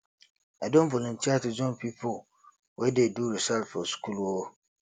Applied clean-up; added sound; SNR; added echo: none; none; none; none.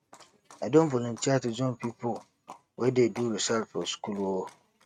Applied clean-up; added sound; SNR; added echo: neural mask model RNNoise.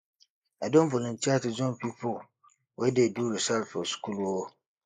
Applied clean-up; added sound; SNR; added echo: neural mask model Resemble Enhance denoiser.